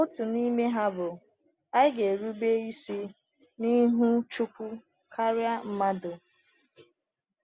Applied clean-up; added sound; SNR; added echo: none; none; none; none.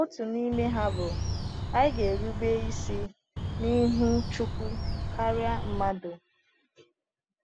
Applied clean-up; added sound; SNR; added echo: none; Bird; 1 dB; none.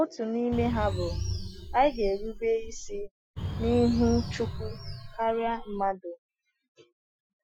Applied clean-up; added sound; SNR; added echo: classical method Wiener filter.